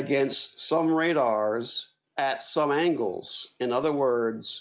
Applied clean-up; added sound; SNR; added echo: none; none; none; none.